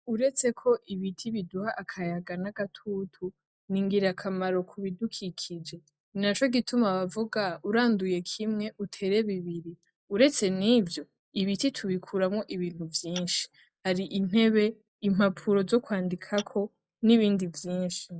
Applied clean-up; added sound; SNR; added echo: classical method log-MMSE.